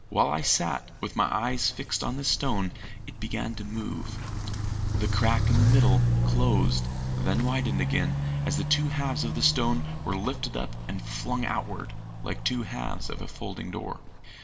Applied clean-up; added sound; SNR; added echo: none; Walk, footsteps; -1 dB; reverberation time 0.4 s.